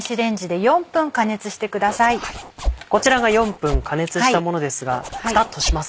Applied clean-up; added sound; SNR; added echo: none; Zipper (clothing); 7 dB; none.